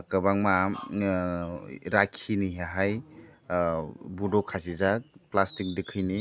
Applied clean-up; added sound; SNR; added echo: none; none; none; none.